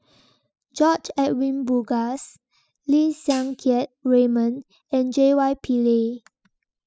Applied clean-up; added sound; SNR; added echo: classical method spectral subtraction.